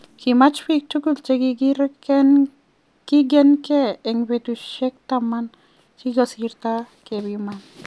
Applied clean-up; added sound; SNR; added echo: none; none; none; none.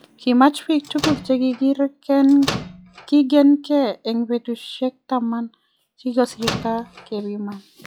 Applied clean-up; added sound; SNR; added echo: classical method log-MMSE.